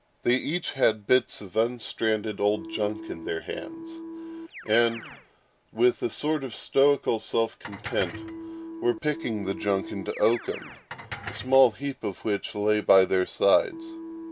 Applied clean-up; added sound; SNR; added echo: none; Keyboard (musical) + Dishes, pots, and pans; 14 dB; none.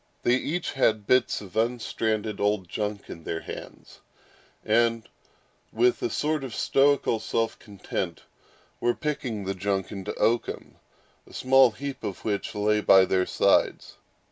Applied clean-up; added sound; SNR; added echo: none; none; none; none.